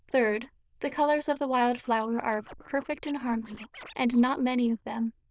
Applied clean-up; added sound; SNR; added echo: neural diffusion model UNIVERSE++.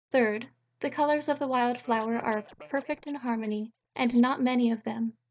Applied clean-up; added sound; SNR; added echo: neural mask model DeepFilterNet 3.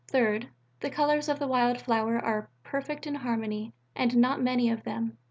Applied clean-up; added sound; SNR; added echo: none; none; none; none.